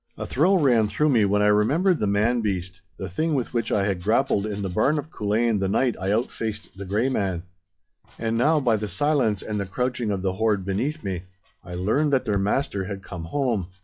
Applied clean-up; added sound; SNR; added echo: classical method log-MMSE.